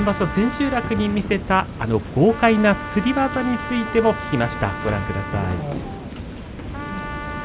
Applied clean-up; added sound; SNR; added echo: none; Trumpet; 12 dB; none.